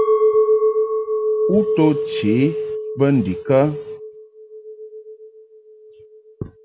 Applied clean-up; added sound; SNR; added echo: none; Chink, clink; -1 dB; none.